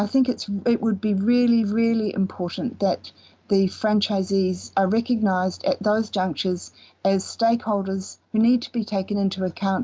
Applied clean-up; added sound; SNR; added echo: none; none; none; none.